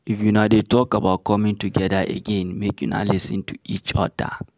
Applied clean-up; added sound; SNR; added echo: none; none; none; none.